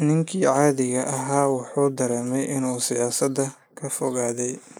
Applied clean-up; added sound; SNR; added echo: neural mask model Resemble Enhance denoiser.